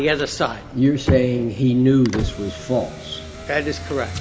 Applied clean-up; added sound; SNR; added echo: none; Motor vehicle (road); 11 dB; none.